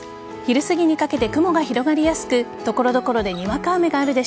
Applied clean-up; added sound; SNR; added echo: none; none; none; none.